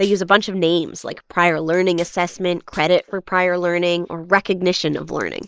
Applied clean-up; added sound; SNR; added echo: neural mask model Resemble Enhance denoiser.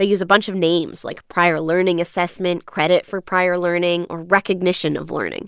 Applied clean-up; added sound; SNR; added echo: none; none; none; none.